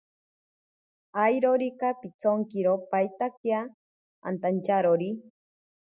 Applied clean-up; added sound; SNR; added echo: none; none; none; none.